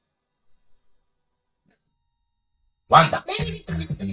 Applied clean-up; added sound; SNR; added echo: neural mask model DeepFilterNet 3.